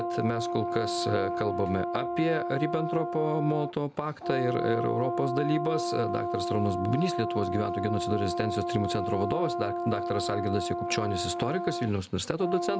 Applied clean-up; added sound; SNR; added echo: none; Brass instrument; 2 dB; none.